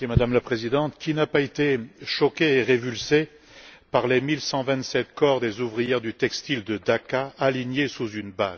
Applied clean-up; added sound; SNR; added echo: none; none; none; none.